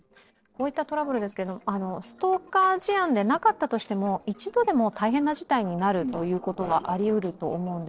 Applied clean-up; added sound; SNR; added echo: neural separator model SepFormer DNS4.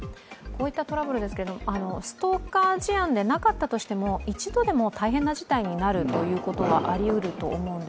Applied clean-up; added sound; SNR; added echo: none; Fireworks; 6 dB; none.